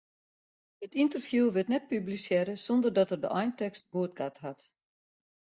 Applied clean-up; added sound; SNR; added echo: neural mask model DeepFilterNet 3.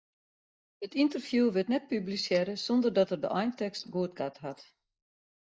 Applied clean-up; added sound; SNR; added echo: neural mask model Resemble Enhance denoiser.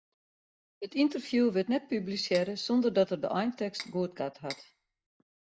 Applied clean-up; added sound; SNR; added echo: none; Cutlery, silverware; 16 dB; none.